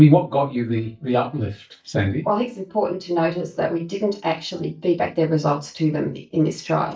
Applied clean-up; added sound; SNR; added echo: neural mask model DeepFilterNet 3.